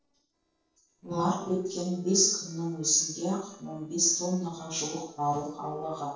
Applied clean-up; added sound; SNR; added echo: neural separator model SepFormer DNS4.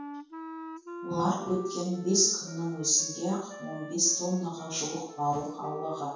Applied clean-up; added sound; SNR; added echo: none; Wind instrument, woodwind instrument; 13 dB; reverberation time 0.6 s.